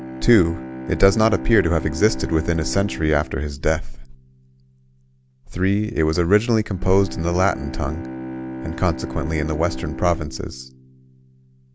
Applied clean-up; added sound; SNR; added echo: none; Bowed string instrument; 12 dB; none.